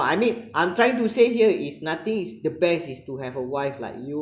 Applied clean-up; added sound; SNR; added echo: none; none; none; none.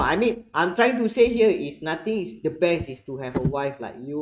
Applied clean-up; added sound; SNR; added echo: neural mask model RNNoise.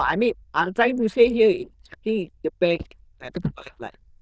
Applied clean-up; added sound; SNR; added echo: neural diffusion model UNIVERSE++.